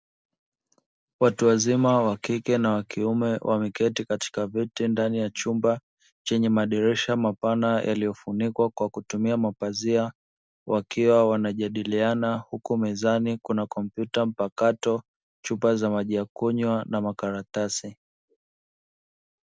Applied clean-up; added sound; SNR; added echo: none; none; none; none.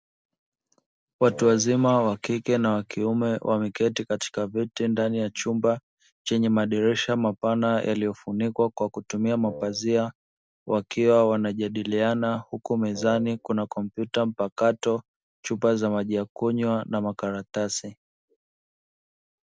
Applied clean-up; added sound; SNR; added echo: none; Wind instrument, woodwind instrument; 15 dB; none.